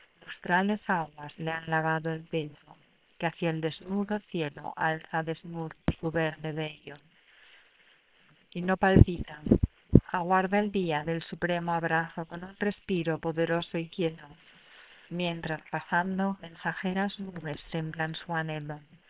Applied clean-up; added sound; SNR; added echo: neural separator model SepFormer WHAM!.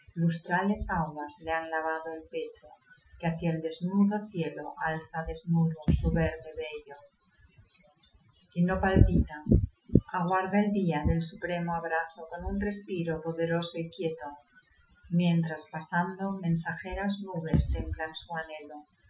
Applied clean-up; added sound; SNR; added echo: classical method Wiener filter.